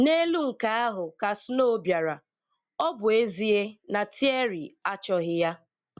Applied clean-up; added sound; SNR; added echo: none; none; none; none.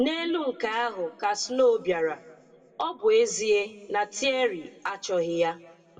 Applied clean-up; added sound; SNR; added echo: none; none; none; reverberation time 1.6 s.